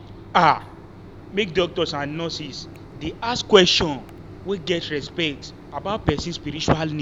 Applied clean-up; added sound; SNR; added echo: none; Mechanisms; 17 dB; none.